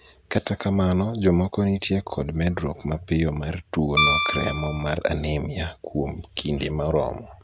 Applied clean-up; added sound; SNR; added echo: none; Guitar; -5 dB; none.